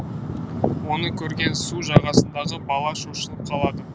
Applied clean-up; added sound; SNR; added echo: none; none; none; none.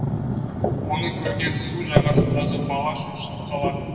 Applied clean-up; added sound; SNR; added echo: none; Cowbell; 16 dB; reverberation time 2.6 s.